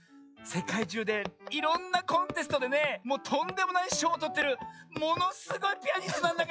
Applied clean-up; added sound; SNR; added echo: classical method log-MMSE.